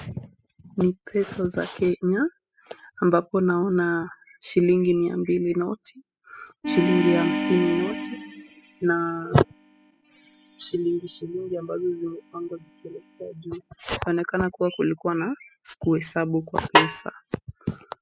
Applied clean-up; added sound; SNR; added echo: classical method spectral subtraction.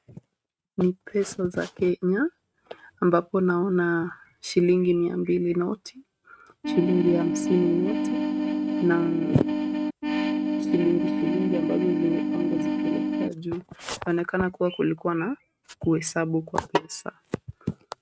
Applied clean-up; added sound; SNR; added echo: neural mask model RNNoise.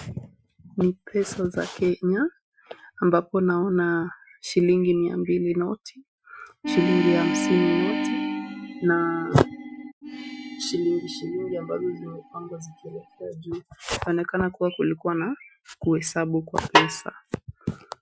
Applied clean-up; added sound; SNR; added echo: classical method Wiener filter.